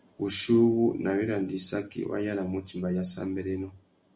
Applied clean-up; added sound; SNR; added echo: none; none; none; none.